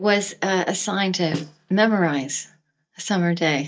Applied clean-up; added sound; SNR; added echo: neural mask model DeepFilterNet 3.